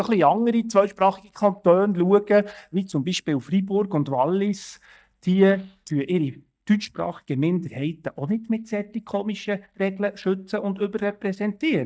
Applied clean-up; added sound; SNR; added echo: neural mask model DeepFilterNet 3.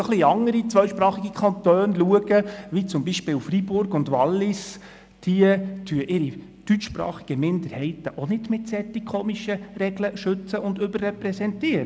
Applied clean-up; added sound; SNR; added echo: none; none; none; none.